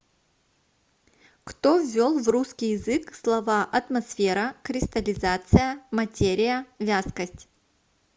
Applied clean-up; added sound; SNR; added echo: none; none; none; none.